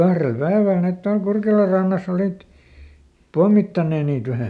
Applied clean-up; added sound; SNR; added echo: none; none; none; none.